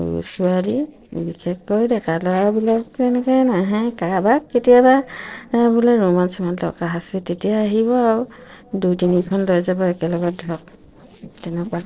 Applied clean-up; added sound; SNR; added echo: neural separator model SepFormer DNS4.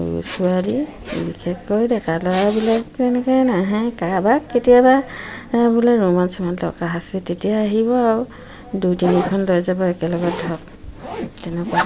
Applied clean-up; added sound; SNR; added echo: none; Zipper (clothing); 14 dB; none.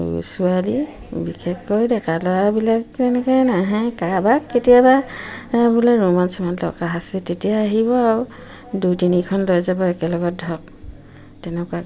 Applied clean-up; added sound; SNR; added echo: none; none; none; none.